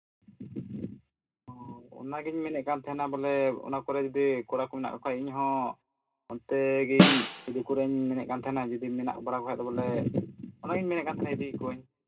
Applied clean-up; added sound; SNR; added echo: none; Snare drum; -5 dB; reverberation time 0.2 s.